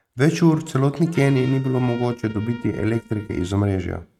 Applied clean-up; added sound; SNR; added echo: neural mask model RNNoise.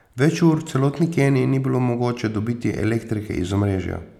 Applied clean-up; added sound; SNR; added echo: none; none; none; none.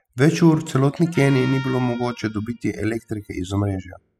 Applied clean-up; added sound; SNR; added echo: classical method spectral subtraction.